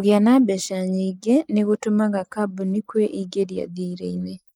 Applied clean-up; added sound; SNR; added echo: neural mask model Resemble Enhance denoiser.